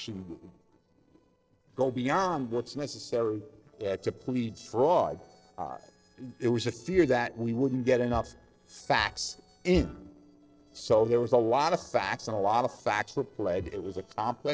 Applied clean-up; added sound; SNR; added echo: neural separator model SepFormer DNS4.